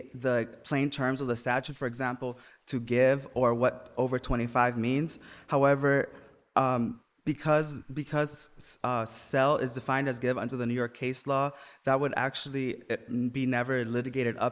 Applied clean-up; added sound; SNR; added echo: neural mask model Resemble Enhance denoiser.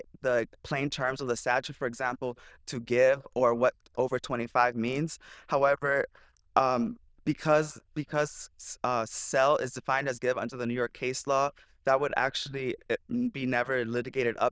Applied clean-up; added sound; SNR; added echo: neural diffusion model UNIVERSE++.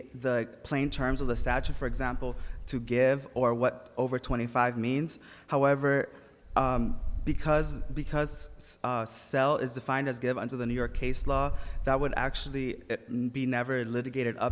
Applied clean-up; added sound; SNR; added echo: none; Wind; 3 dB; none.